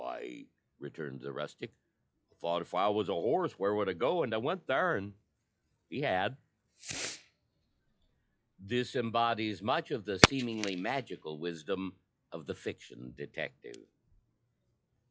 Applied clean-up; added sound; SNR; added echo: classical method log-MMSE.